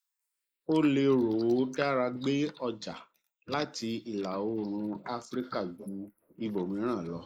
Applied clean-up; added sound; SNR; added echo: neural mask model Resemble Enhance denoiser.